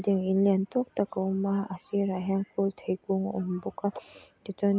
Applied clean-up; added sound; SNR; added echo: none; none; none; none.